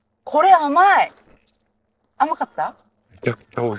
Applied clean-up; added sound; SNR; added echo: neural separator model SepFormer DNS4.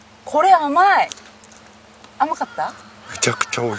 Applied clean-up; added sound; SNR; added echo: none; none; none; none.